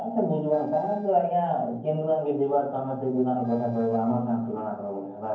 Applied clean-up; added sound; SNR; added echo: neural separator model SepFormer DNS4.